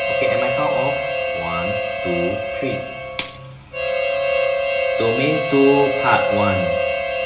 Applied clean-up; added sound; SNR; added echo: none; Harmonica; -2 dB; reverberation time 0.8 s.